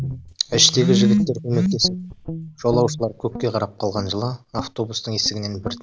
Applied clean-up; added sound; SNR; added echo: none; Guitar; 12 dB; none.